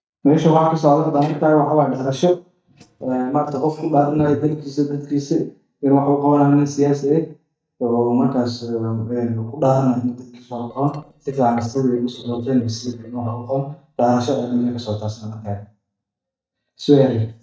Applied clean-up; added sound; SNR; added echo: neural mask model DeepFilterNet 3.